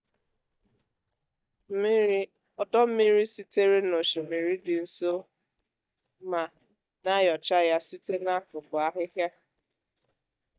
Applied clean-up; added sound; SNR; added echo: neural mask model DeepFilterNet 3.